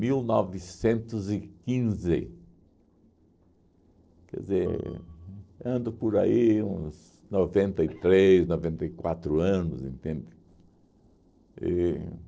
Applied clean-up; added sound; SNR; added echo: neural separator model SepFormer DNS4.